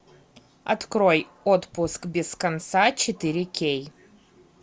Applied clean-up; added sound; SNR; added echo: none; none; none; none.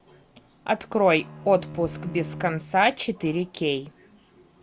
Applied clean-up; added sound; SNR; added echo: none; Bowed string instrument; 16 dB; none.